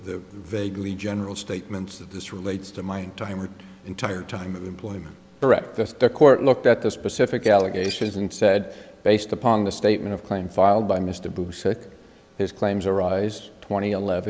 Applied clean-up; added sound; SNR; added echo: none; Dishes, pots, and pans / Glass; 17 dB; none.